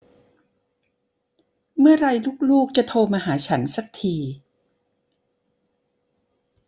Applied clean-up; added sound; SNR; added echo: none; none; none; none.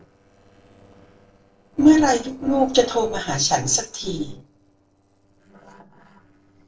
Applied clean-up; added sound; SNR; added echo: neural separator model SepFormer DNS4.